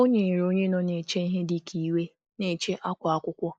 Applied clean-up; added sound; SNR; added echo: neural mask model Resemble Enhance denoiser.